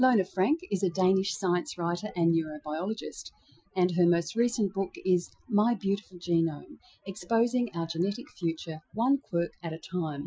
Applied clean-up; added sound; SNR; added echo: classical method Wiener filter.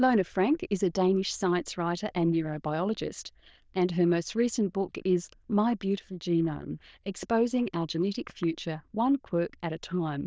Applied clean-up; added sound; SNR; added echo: neural diffusion model UNIVERSE++.